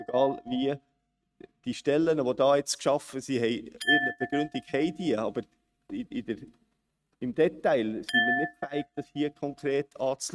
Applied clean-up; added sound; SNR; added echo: neural mask model RNNoise.